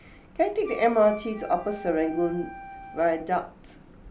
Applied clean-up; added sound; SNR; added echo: none; Wind instrument, woodwind instrument; 16 dB; none.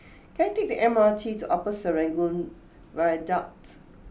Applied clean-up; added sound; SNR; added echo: none; none; none; none.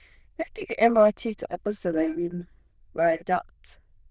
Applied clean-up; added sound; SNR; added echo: neural diffusion model UNIVERSE++.